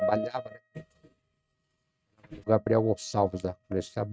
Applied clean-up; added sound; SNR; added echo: neural mask model RNNoise.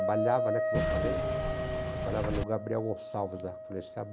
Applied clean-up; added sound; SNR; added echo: none; Engine / Mechanisms + Wind instrument, woodwind instrument; -3 dB; none.